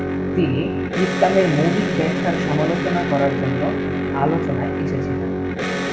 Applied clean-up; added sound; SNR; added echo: none; Electric guitar; 0 dB; reverberation time 1.5 s.